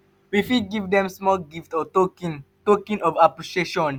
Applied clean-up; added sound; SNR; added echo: none; none; none; none.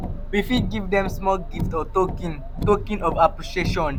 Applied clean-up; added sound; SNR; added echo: none; Car; 4 dB; none.